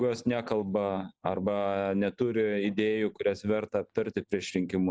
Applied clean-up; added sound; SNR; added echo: neural mask model Resemble Enhance denoiser.